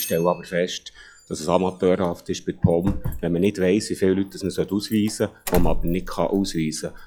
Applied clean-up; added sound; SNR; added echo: classical method log-MMSE.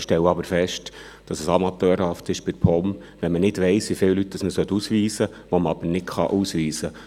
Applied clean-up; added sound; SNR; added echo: none; none; none; none.